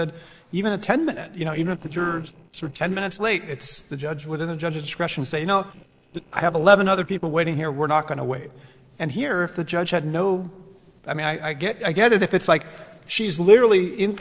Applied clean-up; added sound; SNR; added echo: neural separator model SepFormer DNS4.